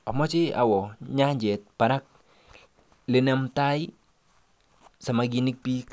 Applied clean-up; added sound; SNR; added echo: none; none; none; none.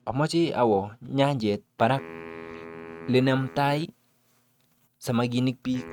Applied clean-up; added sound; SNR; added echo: neural mask model RNNoise.